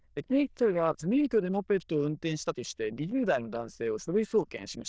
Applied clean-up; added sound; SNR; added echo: neural diffusion model UNIVERSE++.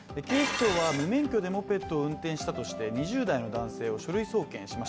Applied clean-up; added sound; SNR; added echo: none; Dishes, pots, and pans; 8 dB; none.